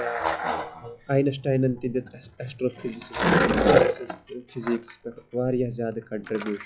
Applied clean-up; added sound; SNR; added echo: classical method log-MMSE.